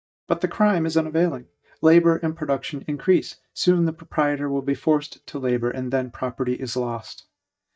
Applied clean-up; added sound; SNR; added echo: neural mask model DeepFilterNet 3.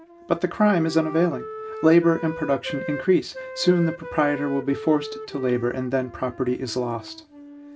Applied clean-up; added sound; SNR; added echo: none; Wind instrument, woodwind instrument; 13 dB; reverberation time 0.2 s.